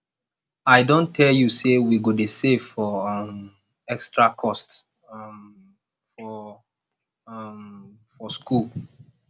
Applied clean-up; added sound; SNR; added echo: none; none; none; none.